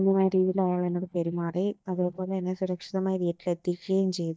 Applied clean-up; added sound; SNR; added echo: neural mask model DeepFilterNet 3.